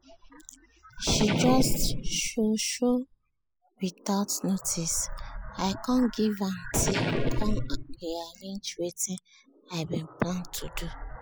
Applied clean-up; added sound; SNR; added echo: classical method spectral subtraction.